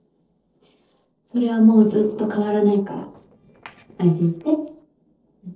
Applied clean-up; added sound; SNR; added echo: neural separator model SepFormer DNS4.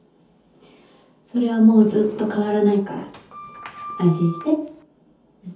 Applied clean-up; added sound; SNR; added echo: none; Sliding door; 17 dB; reverberation time 0.5 s.